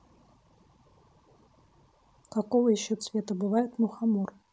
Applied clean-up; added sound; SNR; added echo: none; none; none; none.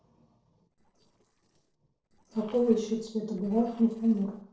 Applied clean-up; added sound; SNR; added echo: neural separator model SepFormer DNS4.